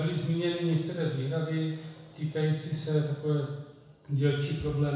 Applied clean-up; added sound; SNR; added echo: none; none; none; reverberation time 1.0 s.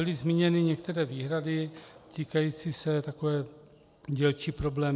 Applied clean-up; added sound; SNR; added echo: none; none; none; none.